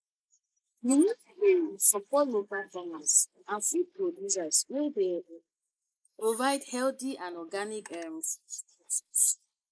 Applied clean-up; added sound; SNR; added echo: neural mask model Resemble Enhance denoiser.